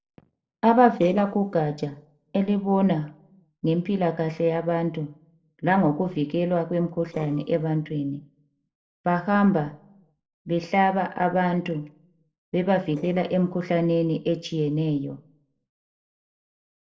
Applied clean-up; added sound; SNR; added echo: neural separator model SepFormer DNS4.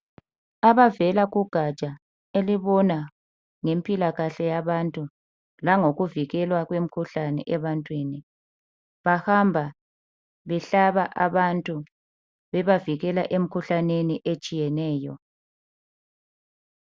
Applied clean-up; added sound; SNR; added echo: none; none; none; none.